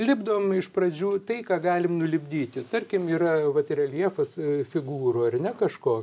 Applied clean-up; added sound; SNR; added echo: none; none; none; none.